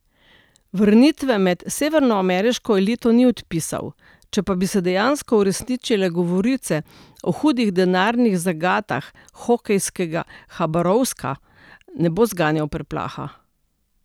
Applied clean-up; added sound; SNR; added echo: none; none; none; none.